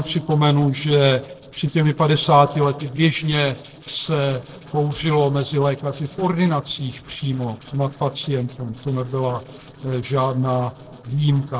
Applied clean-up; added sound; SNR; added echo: neural separator model SepFormer DNS4.